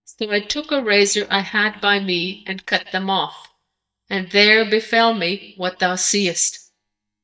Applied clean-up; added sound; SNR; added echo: neural mask model DeepFilterNet 3.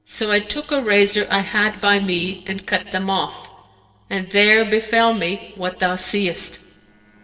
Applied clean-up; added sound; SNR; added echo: neural separator model SepFormer DNS4.